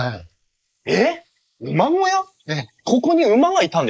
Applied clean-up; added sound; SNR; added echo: neural mask model Resemble Enhance denoiser.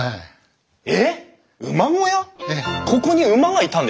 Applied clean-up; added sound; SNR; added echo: none; none; none; none.